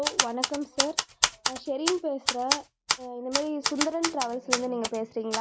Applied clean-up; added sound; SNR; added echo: none; Typewriter; -1 dB; none.